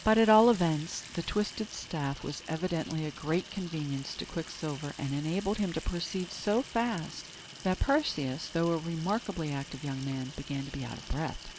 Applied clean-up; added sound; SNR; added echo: none; Sink (filling or washing) / Water tap, faucet; 16 dB; none.